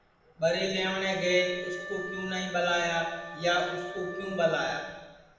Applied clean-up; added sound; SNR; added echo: none; Wind instrument, woodwind instrument; 12 dB; reverberation time 1.1 s.